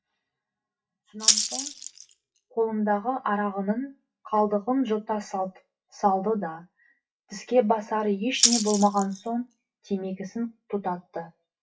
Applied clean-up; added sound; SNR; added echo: classical method WPE with log-MMSE.